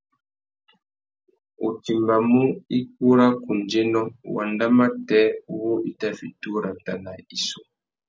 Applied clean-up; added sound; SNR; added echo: none; none; none; none.